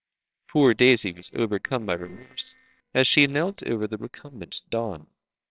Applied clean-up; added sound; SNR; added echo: neural separator model SepFormer WHAMR!.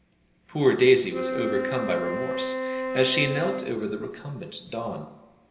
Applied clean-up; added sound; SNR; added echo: none; Wind instrument, woodwind instrument; 4 dB; reverberation time 0.8 s.